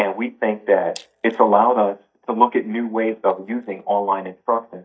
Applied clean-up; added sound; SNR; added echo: neural mask model DeepFilterNet 3.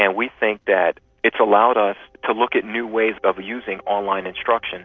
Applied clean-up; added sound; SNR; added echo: none; none; none; none.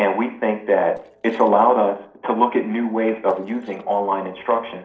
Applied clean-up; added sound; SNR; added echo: neural separator model SepFormer DNS4.